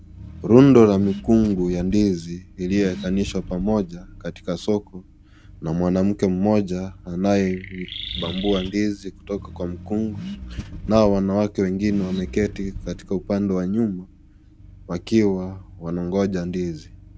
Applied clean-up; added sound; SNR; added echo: none; Chirp, tweet + Accelerating, revving, vroom / Car; 15 dB; none.